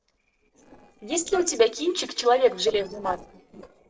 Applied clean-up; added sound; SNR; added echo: neural separator model SepFormer DNS4.